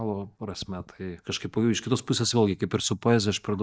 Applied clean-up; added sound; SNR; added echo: neural mask model DeepFilterNet 3.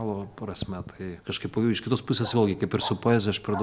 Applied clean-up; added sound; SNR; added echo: none; Bark; 17 dB; none.